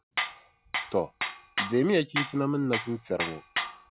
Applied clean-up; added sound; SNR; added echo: none; Tools; 4 dB; none.